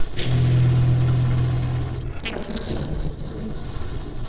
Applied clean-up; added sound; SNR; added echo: neural separator model SepFormer DNS4.